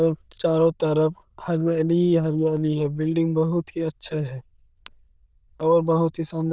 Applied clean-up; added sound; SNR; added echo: neural diffusion model UNIVERSE++.